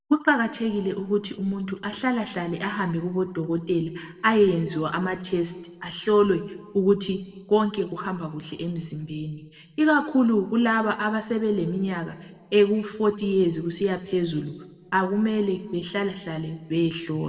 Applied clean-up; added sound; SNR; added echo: none; none; none; reverberation time 1.0 s.